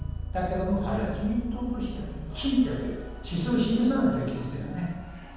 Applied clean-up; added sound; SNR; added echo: none; Bass guitar; 9 dB; reverberation time 1.2 s.